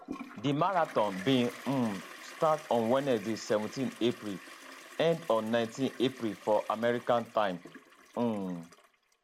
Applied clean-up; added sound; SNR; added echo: none; Toilet flush; 17 dB; none.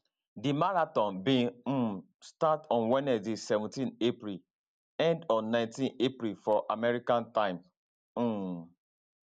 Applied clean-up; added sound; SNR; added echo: none; none; none; none.